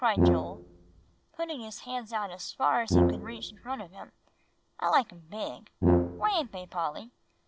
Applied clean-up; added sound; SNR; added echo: none; Brass instrument; -4 dB; none.